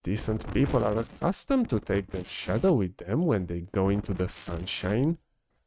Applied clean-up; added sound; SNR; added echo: neural mask model RNNoise.